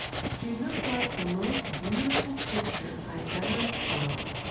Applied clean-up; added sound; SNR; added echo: none; Writing; -1 dB; reverberation time 0.8 s.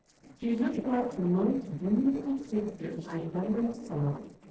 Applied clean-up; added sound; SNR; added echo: neural separator model SepFormer DNS4.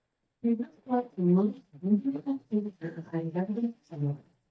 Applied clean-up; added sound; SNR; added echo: neural mask model DeepFilterNet 3.